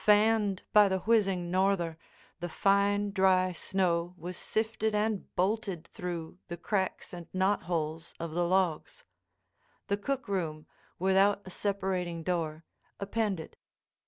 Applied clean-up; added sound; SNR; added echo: none; none; none; none.